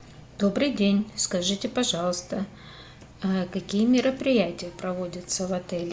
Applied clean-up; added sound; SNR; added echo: none; none; none; none.